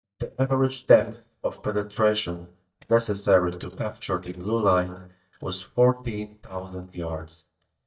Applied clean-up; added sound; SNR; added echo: neural mask model DeepFilterNet 3.